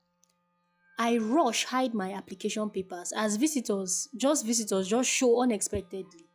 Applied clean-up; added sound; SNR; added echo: classical method log-MMSE.